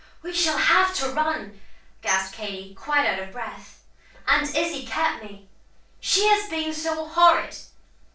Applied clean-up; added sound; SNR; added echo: neural separator model SepFormer DNS4.